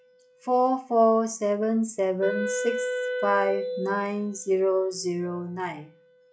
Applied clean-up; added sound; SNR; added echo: classical method log-MMSE.